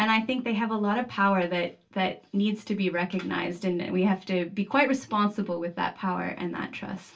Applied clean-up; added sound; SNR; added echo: none; none; none; reverberation time 0.2 s.